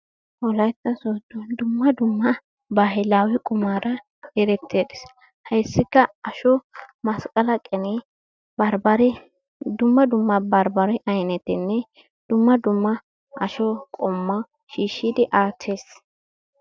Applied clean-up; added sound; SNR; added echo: none; none; none; none.